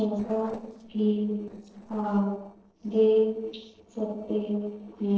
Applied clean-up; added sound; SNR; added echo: neural separator model SepFormer DNS4.